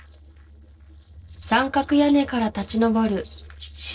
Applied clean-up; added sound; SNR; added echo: neural separator model SepFormer DNS4.